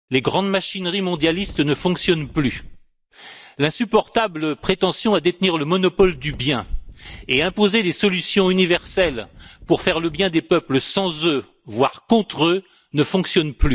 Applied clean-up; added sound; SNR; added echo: neural mask model DeepFilterNet 3.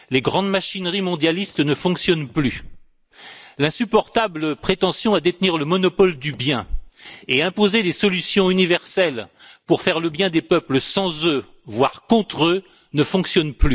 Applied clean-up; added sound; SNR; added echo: neural mask model Resemble Enhance denoiser.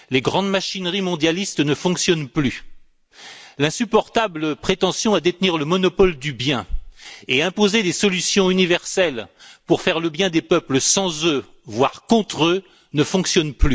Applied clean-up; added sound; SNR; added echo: none; none; none; none.